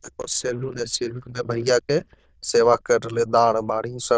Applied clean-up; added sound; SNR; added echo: neural diffusion model UNIVERSE++.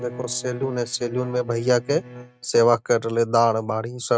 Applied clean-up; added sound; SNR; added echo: neural mask model RNNoise.